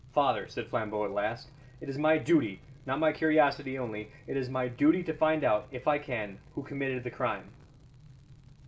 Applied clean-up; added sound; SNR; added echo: none; none; none; none.